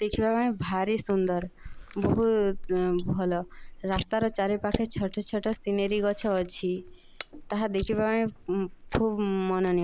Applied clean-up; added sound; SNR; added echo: neural mask model Resemble Enhance denoiser.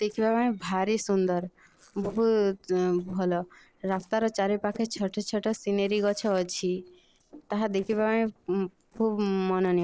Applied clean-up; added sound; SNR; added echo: neural separator model SepFormer DNS4.